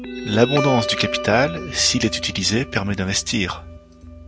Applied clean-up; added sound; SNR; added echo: none; Guitar; 8 dB; none.